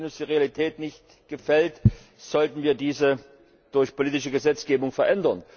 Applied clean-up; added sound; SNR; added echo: none; none; none; none.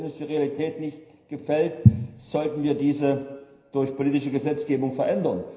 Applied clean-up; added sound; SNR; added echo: none; none; none; reverberation time 0.9 s.